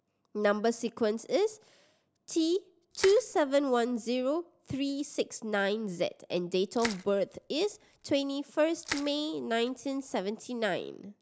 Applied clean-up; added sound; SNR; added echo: none; Crushing; 13 dB; none.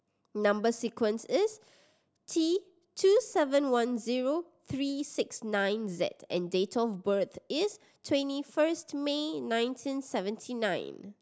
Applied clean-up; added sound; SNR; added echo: none; none; none; none.